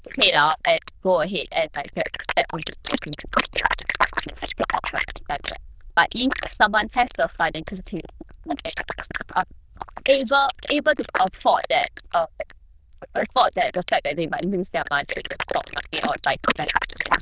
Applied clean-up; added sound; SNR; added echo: neural diffusion model UNIVERSE++.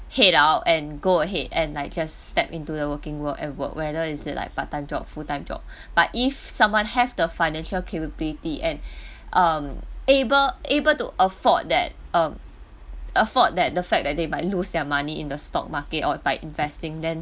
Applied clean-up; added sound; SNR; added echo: none; none; none; none.